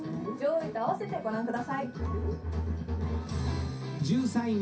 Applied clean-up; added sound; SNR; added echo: none; Bowed string instrument; 1 dB; reverberation time 0.3 s.